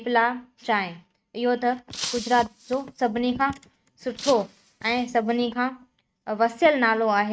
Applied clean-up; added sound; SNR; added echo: neural mask model RNNoise.